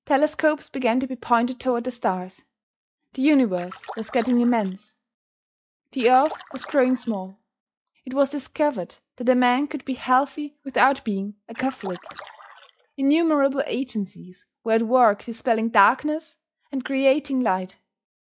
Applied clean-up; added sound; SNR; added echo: classical method log-MMSE.